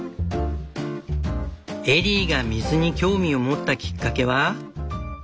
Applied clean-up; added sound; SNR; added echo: none; none; none; none.